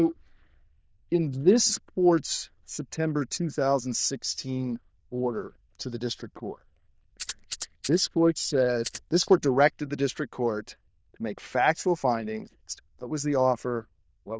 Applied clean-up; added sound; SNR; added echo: neural diffusion model UNIVERSE++.